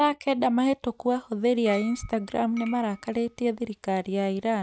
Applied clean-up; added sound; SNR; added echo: none; Chink, clink; 19 dB; none.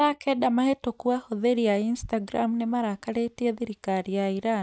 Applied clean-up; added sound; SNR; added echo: none; none; none; none.